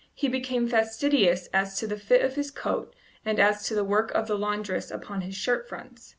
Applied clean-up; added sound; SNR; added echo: none; none; none; none.